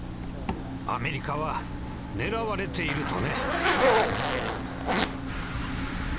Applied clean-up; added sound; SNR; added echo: none; Zipper (clothing); -4 dB; none.